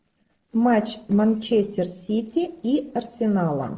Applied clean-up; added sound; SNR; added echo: neural separator model SepFormer DNS4.